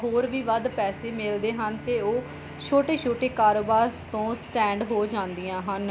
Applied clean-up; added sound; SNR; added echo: none; Bowed string instrument; 19 dB; none.